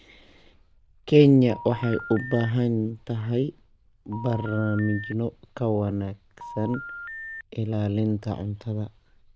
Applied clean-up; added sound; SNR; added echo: neural diffusion model UNIVERSE++.